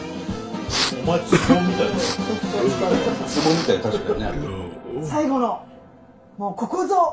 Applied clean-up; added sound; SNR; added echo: none; Respiratory sounds; 5 dB; reverberation time 0.3 s.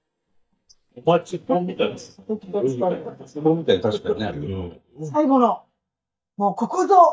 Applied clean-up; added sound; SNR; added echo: neural mask model DeepFilterNet 3.